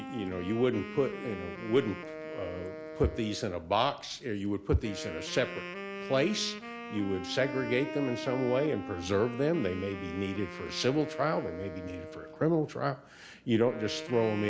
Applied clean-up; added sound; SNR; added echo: none; Wind instrument, woodwind instrument; 10 dB; none.